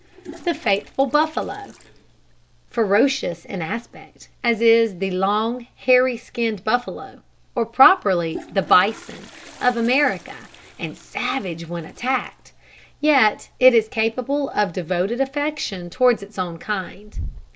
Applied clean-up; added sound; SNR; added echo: none; Toilet flush; 20 dB; none.